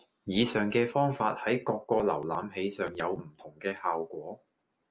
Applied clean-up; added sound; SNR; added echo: none; none; none; none.